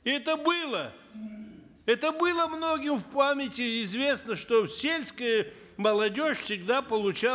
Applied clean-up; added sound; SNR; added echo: none; none; none; none.